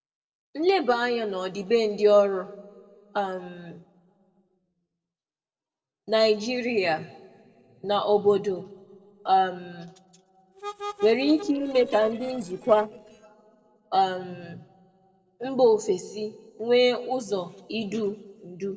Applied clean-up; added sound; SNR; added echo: neural separator model SepFormer DNS4.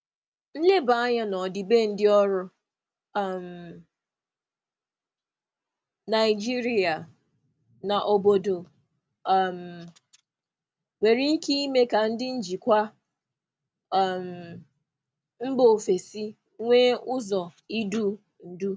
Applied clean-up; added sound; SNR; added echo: none; none; none; none.